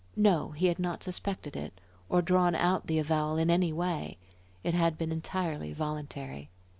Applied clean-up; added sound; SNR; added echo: none; none; none; none.